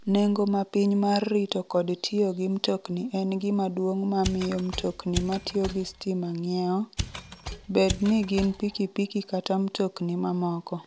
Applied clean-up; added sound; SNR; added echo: none; Mechanisms; 9 dB; none.